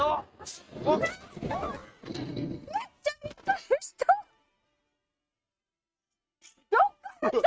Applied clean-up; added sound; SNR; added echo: neural mask model RNNoise.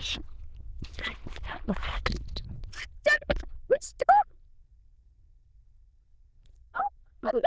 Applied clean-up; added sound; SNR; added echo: neural diffusion model UNIVERSE++.